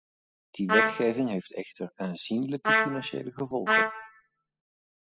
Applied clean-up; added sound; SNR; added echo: classical method spectral subtraction.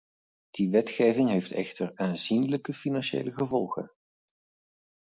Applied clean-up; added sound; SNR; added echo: none; none; none; none.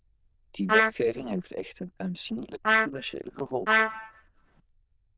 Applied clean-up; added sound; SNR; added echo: neural diffusion model UNIVERSE++.